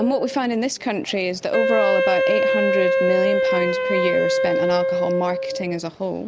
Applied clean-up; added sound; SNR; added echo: none; Wind instrument, woodwind instrument; -3 dB; none.